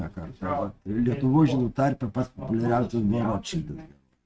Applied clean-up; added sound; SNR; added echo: neural mask model RNNoise.